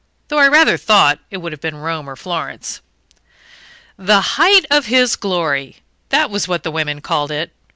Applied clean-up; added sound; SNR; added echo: none; none; none; none.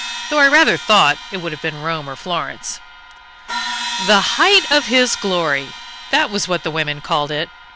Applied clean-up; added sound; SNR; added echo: none; Crash cymbal; 11 dB; none.